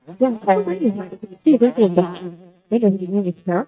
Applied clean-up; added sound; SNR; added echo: neural mask model DeepFilterNet 3.